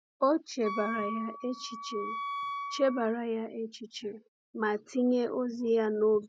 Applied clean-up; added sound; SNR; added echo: none; Wind instrument, woodwind instrument; 7 dB; none.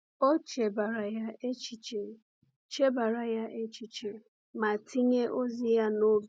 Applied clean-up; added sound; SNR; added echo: none; none; none; none.